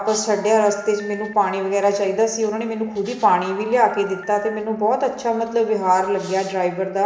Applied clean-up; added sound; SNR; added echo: none; Telephone; 19 dB; reverberation time 0.6 s.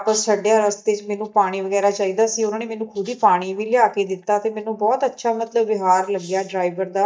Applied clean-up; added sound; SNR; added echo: neural mask model DeepFilterNet 3.